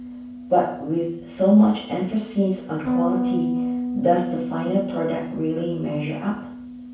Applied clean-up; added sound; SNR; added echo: none; Bass guitar; 5 dB; reverberation time 0.7 s.